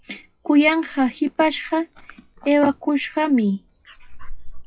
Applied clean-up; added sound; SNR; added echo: classical method WPE with log-MMSE.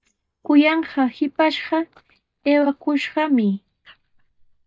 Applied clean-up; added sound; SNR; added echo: neural mask model DeepFilterNet 3.